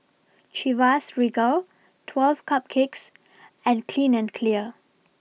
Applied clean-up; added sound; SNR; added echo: none; none; none; none.